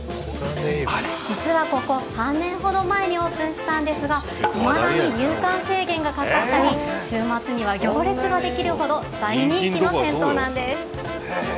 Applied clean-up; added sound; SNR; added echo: none; none; none; none.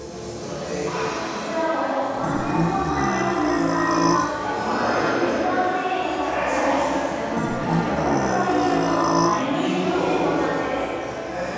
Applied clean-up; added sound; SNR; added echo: none; Burping, eructation; 0 dB; reverberation time 2.2 s.